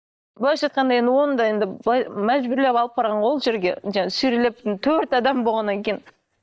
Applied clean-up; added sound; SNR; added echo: neural mask model DeepFilterNet 3.